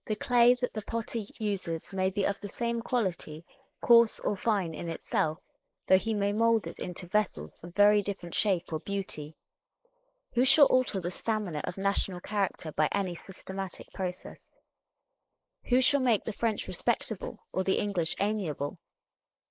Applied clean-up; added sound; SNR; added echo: neural mask model Resemble Enhance denoiser.